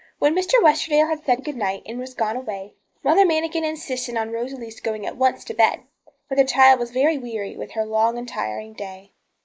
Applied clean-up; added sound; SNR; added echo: neural mask model Resemble Enhance denoiser.